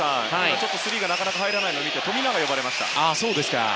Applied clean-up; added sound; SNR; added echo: none; none; none; none.